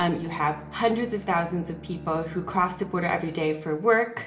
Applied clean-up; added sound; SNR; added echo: none; Bowed string instrument; 18 dB; reverberation time 1.3 s.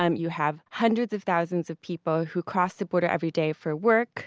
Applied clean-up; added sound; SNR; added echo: none; none; none; none.